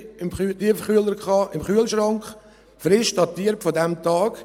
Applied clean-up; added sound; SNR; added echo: none; none; none; none.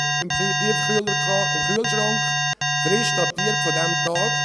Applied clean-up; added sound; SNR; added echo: none; Alarm; -4 dB; none.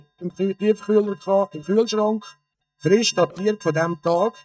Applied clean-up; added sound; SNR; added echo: neural mask model DeepFilterNet 3.